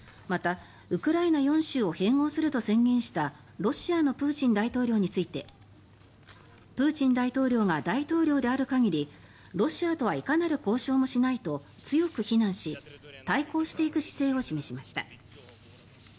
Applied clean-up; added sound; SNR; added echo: none; none; none; none.